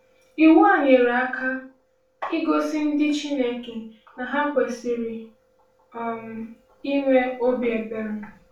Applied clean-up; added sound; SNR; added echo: none; none; none; reverberation time 0.3 s.